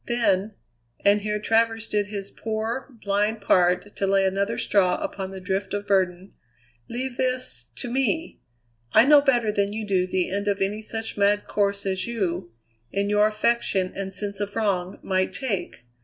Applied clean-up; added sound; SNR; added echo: none; none; none; none.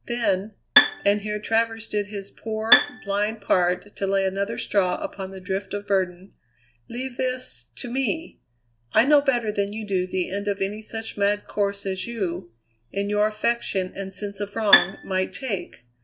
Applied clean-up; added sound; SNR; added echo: none; Bowed string instrument; -2 dB; none.